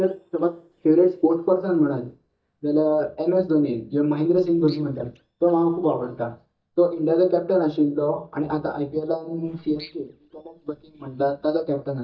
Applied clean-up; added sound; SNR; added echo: neural mask model DeepFilterNet 3.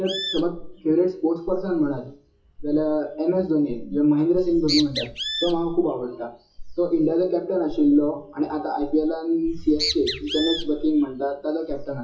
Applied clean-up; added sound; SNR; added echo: classical method WPE with log-MMSE.